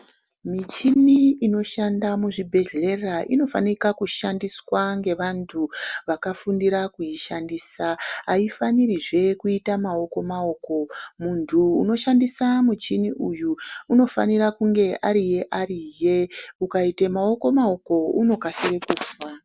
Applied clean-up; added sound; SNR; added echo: none; none; none; none.